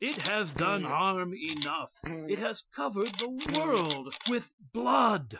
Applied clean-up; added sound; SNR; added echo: classical method Wiener filter.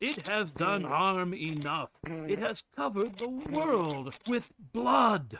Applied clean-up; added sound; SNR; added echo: neural mask model RNNoise.